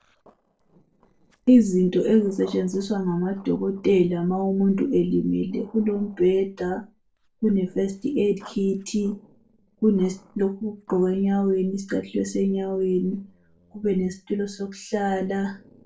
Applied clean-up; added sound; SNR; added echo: neural separator model SepFormer DNS4.